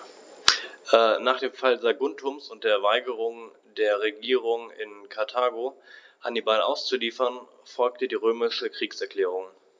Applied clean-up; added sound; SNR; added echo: none; none; none; none.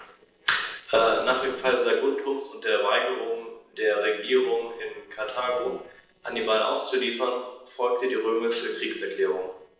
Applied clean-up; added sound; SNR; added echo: neural separator model SepFormer DNS4.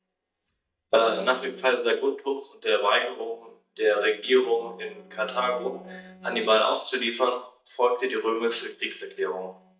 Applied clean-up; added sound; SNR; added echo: neural mask model DeepFilterNet 3.